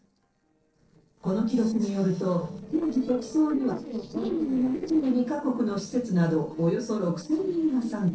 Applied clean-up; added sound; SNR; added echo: neural separator model SepFormer DNS4.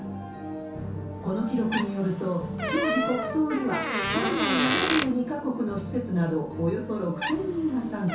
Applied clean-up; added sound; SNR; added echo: none; Door; 4 dB; reverberation time 0.6 s.